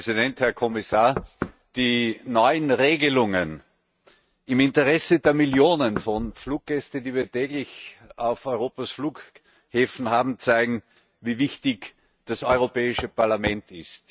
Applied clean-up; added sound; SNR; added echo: neural mask model RNNoise.